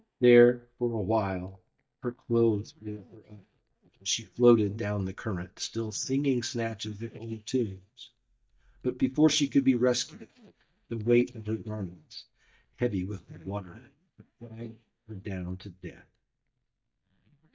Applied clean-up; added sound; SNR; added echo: neural mask model DeepFilterNet 3.